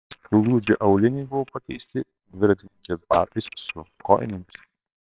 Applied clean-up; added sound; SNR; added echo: neural separator model SepFormer WHAMR!.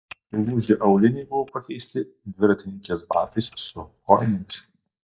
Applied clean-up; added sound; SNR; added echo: neural mask model DeepFilterNet 3.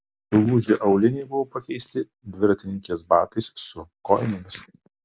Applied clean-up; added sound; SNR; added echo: none; none; none; none.